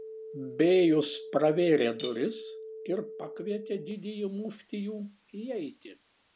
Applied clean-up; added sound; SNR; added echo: none; Telephone + Cutlery, silverware / Dishes, pots, and pans; 14 dB; none.